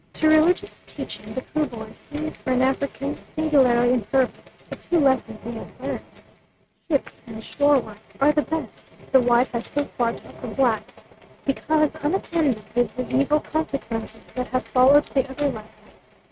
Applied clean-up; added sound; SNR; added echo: neural mask model RNNoise.